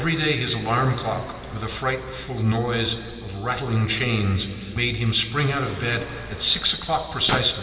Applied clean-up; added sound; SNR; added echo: none; Explosion; 16 dB; reverberation time 2.9 s.